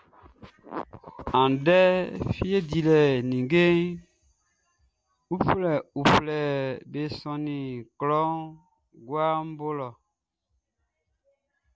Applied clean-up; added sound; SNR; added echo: none; none; none; none.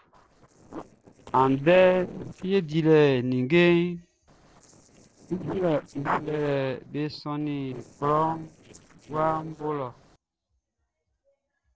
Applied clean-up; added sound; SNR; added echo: neural separator model SepFormer DNS4.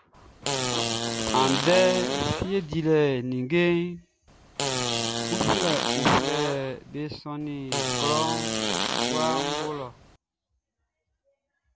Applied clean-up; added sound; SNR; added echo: none; Fart; 1 dB; none.